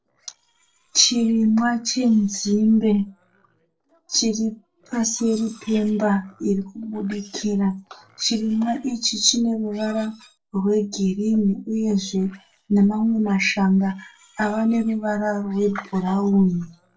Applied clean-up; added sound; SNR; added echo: neural separator model SepFormer DNS4.